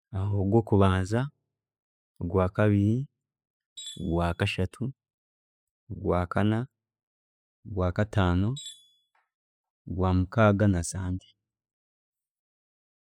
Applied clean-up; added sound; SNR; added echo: classical method spectral subtraction.